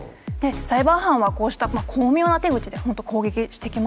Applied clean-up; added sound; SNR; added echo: none; none; none; none.